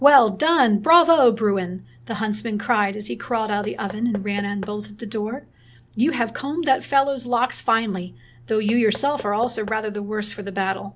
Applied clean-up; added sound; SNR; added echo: none; Knock / Wood; 20 dB; none.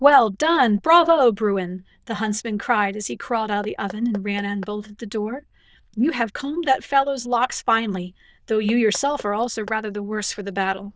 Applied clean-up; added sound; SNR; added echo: neural diffusion model UNIVERSE++.